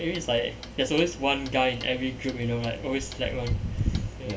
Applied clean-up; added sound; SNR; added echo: none; Clock; 15 dB; reverberation time 0.2 s.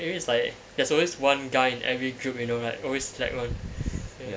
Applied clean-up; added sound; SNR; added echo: none; none; none; none.